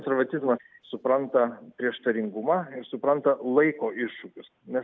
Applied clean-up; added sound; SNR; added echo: none; none; none; none.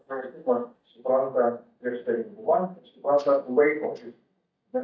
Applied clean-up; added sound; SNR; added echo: neural mask model DeepFilterNet 3.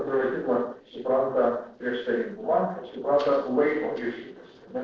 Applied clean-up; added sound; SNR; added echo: neural separator model SepFormer DNS4.